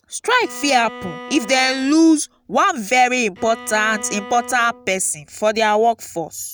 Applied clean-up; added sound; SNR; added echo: none; Bowed string instrument; 18 dB; none.